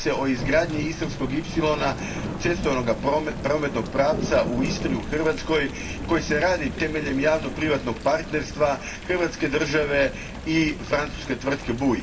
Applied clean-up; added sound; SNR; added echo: none; Thunder / Rain; 8 dB; reverberation time 0.2 s.